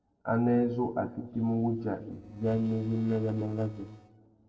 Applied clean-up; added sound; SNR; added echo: neural separator model SepFormer DNS4.